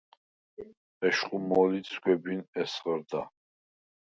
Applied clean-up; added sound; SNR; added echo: none; none; none; none.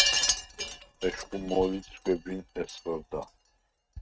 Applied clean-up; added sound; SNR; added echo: neural mask model RNNoise.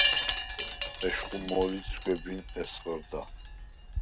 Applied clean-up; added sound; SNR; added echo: none; Wind chime; -3 dB; none.